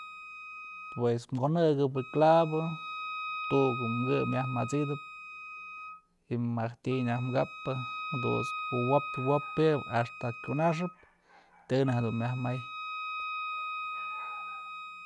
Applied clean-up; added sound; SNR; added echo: none; Wind instrument, woodwind instrument; 9 dB; none.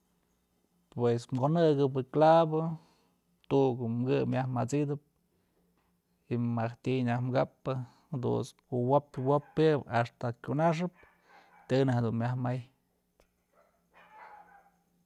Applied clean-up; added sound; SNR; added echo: none; none; none; none.